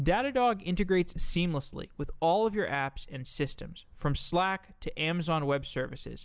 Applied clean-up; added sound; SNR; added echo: none; none; none; none.